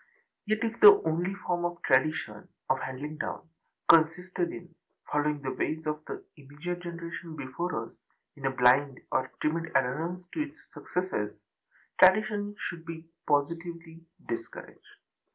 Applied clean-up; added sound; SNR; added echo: none; none; none; none.